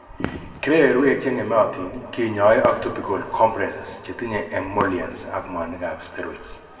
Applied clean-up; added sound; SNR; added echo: none; Fireworks; 16 dB; reverberation time 1.8 s.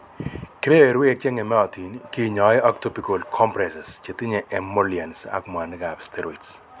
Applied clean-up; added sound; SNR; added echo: none; none; none; none.